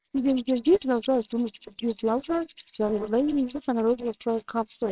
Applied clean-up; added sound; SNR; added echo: neural separator model SepFormer WHAMR!.